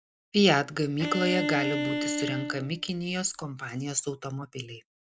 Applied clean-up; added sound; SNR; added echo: none; Bowed string instrument; 3 dB; none.